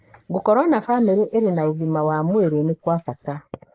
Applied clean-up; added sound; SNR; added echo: neural mask model Resemble Enhance denoiser.